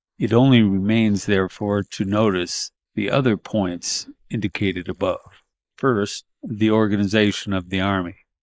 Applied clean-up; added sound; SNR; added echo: neural mask model Resemble Enhance denoiser.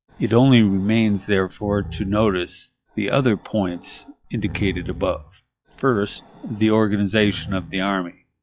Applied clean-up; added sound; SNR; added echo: classical method log-MMSE.